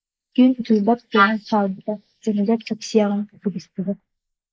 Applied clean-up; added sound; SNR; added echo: neural mask model Resemble Enhance denoiser.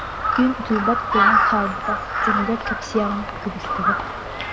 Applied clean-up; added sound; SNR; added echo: none; Crow; -3 dB; none.